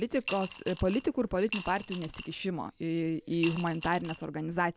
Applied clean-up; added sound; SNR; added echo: none; Coin (dropping) / Glass; 9 dB; none.